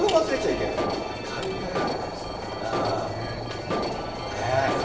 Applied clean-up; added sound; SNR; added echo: none; Alarm; 3 dB; reverberation time 2.6 s.